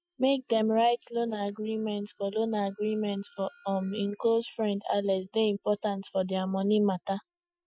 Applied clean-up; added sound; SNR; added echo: classical method Wiener filter.